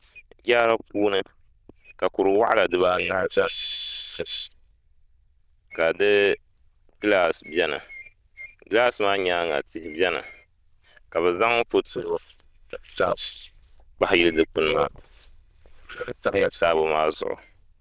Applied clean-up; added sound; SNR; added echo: neural diffusion model UNIVERSE++.